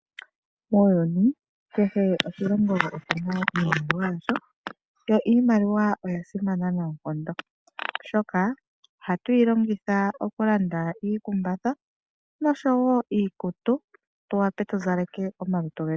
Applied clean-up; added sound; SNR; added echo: none; none; none; none.